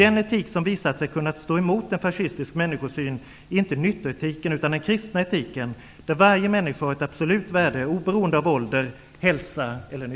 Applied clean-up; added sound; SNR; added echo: none; none; none; none.